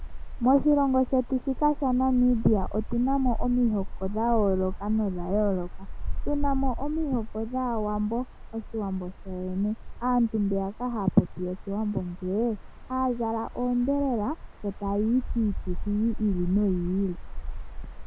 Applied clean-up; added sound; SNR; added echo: none; Cricket; 5 dB; none.